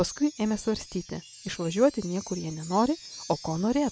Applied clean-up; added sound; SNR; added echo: none; Wind chime; 17 dB; none.